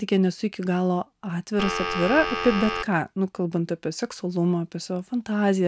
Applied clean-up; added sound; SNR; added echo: none; Telephone; 3 dB; none.